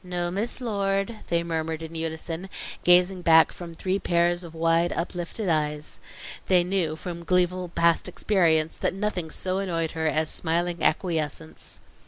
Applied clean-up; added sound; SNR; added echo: none; none; none; none.